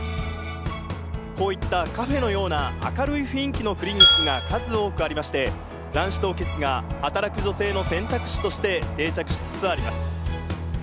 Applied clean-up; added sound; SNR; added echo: none; Glass; -5 dB; none.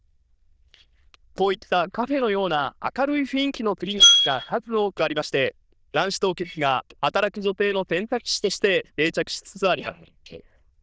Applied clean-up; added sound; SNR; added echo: neural diffusion model UNIVERSE++.